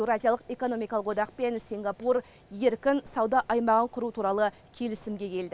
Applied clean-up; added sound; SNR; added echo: none; none; none; none.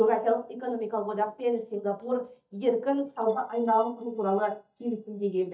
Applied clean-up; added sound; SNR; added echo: neural mask model DeepFilterNet 3.